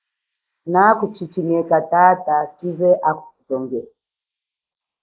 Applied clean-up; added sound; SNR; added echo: neural mask model Resemble Enhance denoiser.